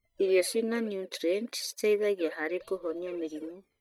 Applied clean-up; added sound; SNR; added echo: neural mask model DeepFilterNet 3.